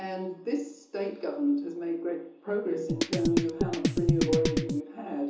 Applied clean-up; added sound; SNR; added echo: none; Drum kit; -3 dB; reverberation time 0.6 s.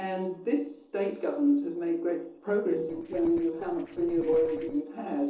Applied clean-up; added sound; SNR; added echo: neural separator model SepFormer DNS4.